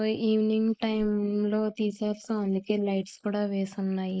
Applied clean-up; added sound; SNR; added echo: neural mask model Resemble Enhance denoiser.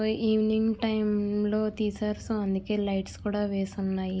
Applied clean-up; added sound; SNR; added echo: none; none; none; none.